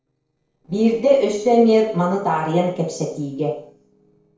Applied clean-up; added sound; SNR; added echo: neural separator model SepFormer DNS4.